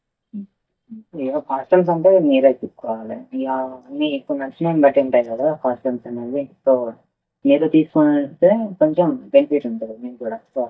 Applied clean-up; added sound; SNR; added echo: neural mask model DeepFilterNet 3.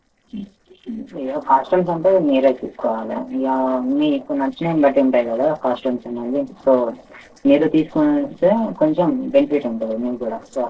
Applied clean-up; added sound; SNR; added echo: neural separator model SepFormer DNS4.